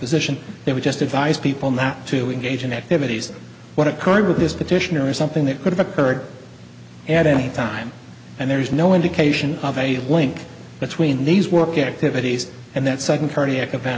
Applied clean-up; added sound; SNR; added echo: none; none; none; none.